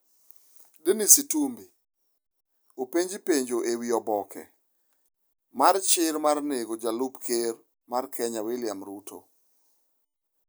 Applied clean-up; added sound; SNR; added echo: none; none; none; none.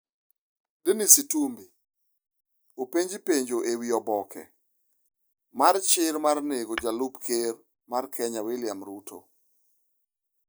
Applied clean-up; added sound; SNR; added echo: neural mask model DeepFilterNet 3.